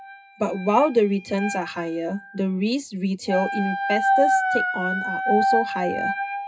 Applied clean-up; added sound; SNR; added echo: classical method WPE with log-MMSE.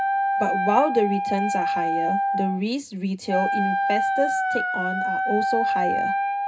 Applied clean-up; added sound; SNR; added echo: none; Wind instrument, woodwind instrument; -3 dB; reverberation time 0.2 s.